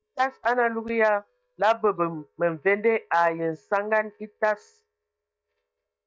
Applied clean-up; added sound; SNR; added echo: neural mask model DeepFilterNet 3.